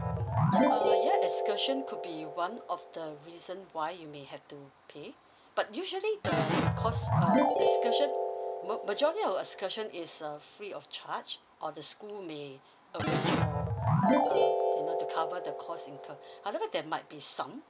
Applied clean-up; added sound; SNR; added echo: none; Keyboard (musical); -4 dB; none.